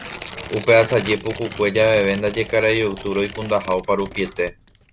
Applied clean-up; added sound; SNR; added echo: none; Tearing; 14 dB; none.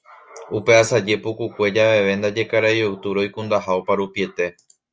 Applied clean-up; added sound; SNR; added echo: none; none; none; none.